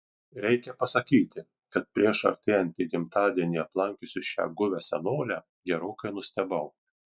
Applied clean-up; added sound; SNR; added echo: none; none; none; none.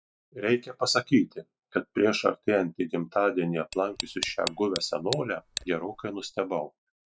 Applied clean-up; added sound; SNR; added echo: none; Tick; 10 dB; none.